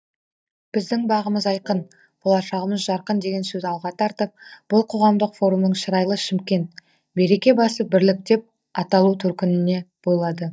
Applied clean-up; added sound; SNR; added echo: neural mask model DeepFilterNet 3.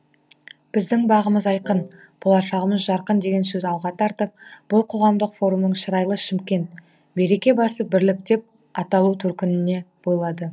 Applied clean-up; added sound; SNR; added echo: none; Wind instrument, woodwind instrument; 17 dB; none.